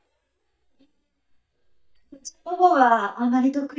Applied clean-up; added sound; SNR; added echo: neural mask model DeepFilterNet 3.